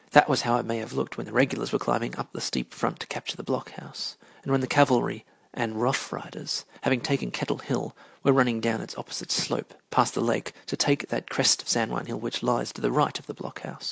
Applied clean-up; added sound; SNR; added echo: none; none; none; none.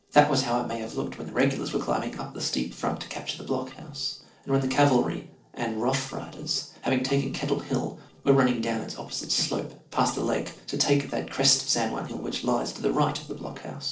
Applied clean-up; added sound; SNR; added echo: neural separator model SepFormer DNS4.